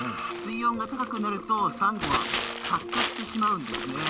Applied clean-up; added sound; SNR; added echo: none; Crumpling, crinkling; 4 dB; none.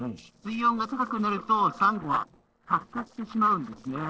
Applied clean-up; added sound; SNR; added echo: neural separator model SepFormer DNS4.